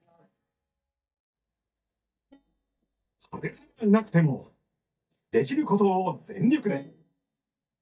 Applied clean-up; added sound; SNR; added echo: neural mask model DeepFilterNet 3.